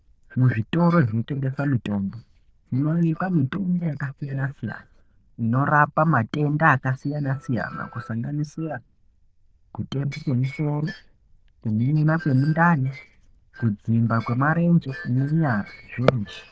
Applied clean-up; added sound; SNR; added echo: neural diffusion model UNIVERSE++.